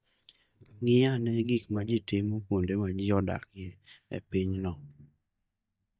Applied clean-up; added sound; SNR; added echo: neural mask model DeepFilterNet 3.